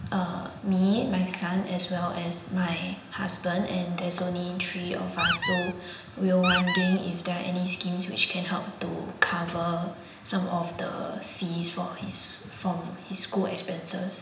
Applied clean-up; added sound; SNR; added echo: none; Squeak; -3 dB; reverberation time 0.8 s.